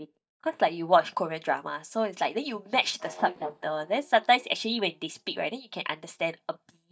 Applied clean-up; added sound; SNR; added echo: neural mask model DeepFilterNet 3.